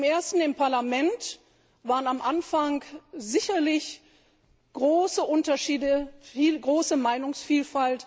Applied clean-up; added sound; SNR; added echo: none; none; none; none.